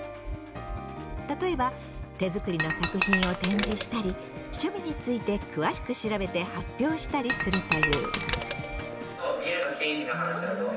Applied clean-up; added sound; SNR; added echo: none; Shatter; 0 dB; none.